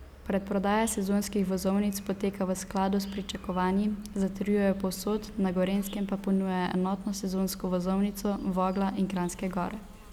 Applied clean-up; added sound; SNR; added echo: none; Insect; 19 dB; none.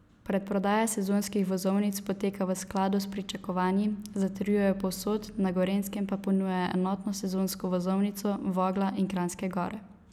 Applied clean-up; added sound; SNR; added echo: none; none; none; none.